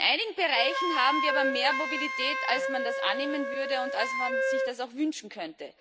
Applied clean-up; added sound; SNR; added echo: none; Wind instrument, woodwind instrument; 1 dB; none.